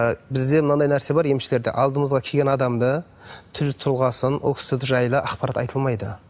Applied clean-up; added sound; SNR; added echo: none; none; none; none.